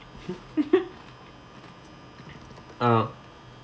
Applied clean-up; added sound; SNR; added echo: none; none; none; none.